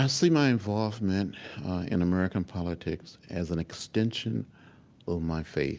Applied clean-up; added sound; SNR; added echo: none; none; none; none.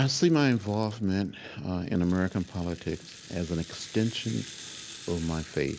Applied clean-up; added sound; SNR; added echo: none; Rattle (instrument); 18 dB; none.